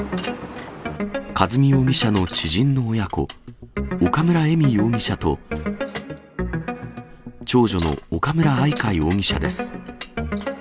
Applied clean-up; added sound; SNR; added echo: none; Bicycle; 20 dB; none.